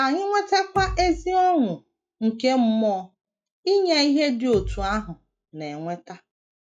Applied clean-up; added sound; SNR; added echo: classical method log-MMSE.